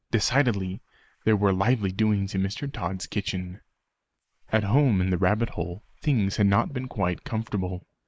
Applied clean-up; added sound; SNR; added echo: neural mask model Resemble Enhance denoiser.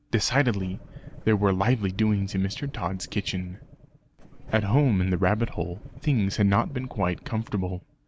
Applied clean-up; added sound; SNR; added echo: none; Engine starting / Car; 18 dB; none.